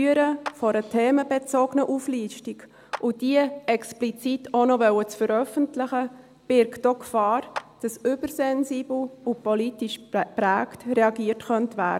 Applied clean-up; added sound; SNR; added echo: none; Clapping; 18 dB; none.